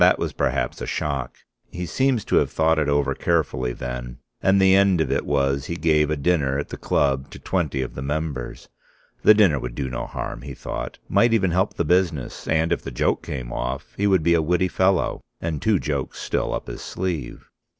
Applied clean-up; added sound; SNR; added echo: none; none; none; none.